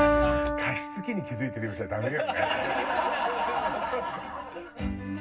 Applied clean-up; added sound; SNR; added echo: none; Piano; 2 dB; reverberation time 0.4 s.